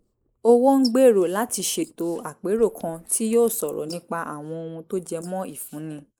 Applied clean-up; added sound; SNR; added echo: neural mask model Resemble Enhance denoiser.